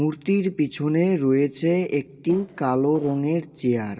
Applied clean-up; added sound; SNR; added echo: neural separator model SepFormer DNS4.